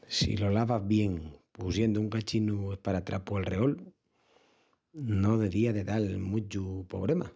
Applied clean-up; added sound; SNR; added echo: none; none; none; none.